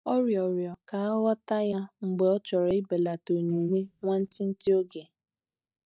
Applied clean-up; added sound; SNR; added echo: neural mask model DeepFilterNet 3.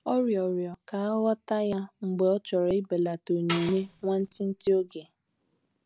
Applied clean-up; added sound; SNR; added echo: none; Tambourine; 12 dB; none.